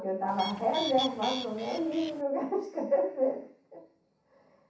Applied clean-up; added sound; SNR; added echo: none; Bird; 8 dB; reverberation time 0.7 s.